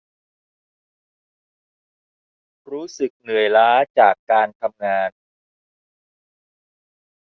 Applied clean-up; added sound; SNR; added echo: none; none; none; none.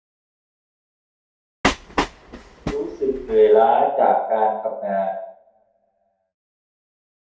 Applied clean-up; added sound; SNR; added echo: none; Train; 4 dB; reverberation time 0.8 s.